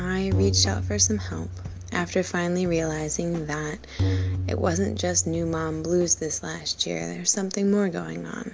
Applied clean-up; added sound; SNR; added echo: none; Tabla; 5 dB; none.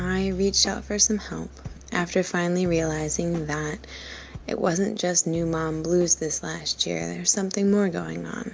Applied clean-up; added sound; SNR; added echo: none; none; none; none.